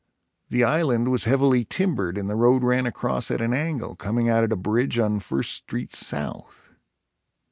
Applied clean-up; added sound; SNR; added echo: none; none; none; none.